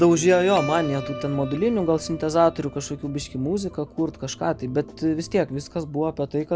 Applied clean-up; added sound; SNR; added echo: none; Guitar; 15 dB; none.